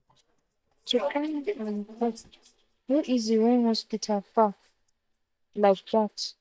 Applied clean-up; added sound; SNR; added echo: neural mask model DeepFilterNet 3.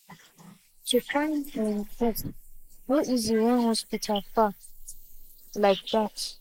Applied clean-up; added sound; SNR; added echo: neural mask model Resemble Enhance denoiser.